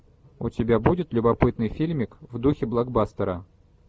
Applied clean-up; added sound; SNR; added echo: none; none; none; none.